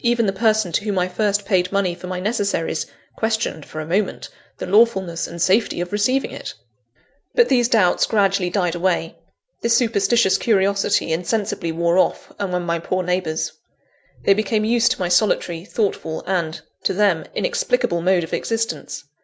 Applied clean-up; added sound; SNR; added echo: none; none; none; none.